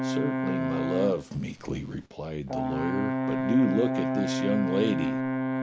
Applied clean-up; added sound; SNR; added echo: none; Brass instrument; -1 dB; none.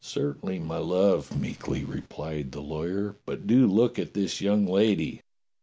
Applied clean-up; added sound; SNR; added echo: none; none; none; none.